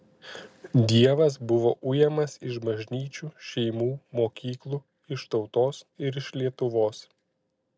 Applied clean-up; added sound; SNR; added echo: none; none; none; none.